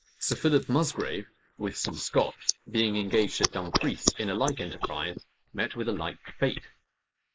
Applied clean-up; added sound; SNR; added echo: neural mask model Resemble Enhance denoiser.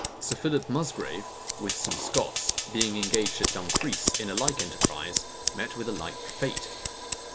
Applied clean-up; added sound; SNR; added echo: none; Fire + Scissors; -1 dB; none.